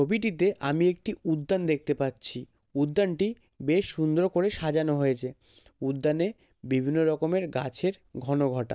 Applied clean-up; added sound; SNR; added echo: none; none; none; none.